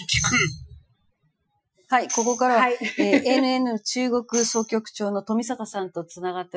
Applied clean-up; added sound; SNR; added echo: classical method Wiener filter.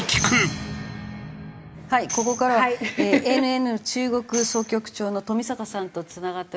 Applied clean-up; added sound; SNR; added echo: none; Tambourine; 12 dB; none.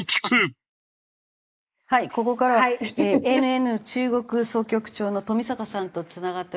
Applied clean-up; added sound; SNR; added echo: neural mask model Resemble Enhance denoiser.